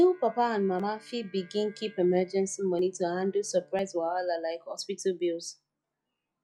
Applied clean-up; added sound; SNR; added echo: classical method log-MMSE.